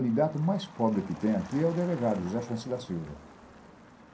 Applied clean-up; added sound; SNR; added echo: none; Motor vehicle (road); 18 dB; reverberation time 0.3 s.